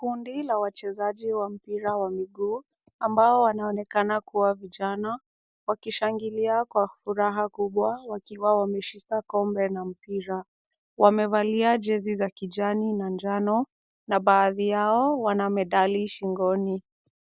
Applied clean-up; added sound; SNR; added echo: none; none; none; none.